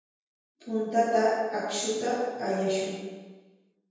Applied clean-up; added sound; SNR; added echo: none; none; none; reverberation time 1.2 s.